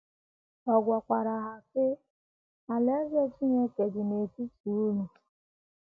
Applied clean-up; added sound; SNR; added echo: none; none; none; none.